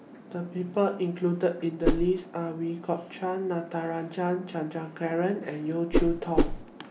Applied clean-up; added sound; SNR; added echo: none; Whoosh, swoosh, swish; -4 dB; none.